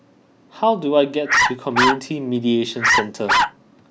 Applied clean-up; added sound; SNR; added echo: none; Bark; -3 dB; none.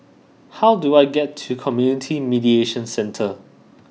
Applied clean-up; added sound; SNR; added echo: none; none; none; none.